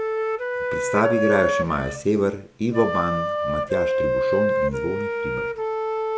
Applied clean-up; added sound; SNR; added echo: none; Wind instrument, woodwind instrument; -1 dB; none.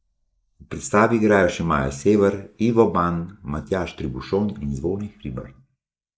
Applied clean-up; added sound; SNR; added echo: neural mask model Resemble Enhance denoiser.